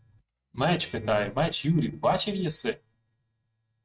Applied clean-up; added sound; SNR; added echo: neural mask model RNNoise.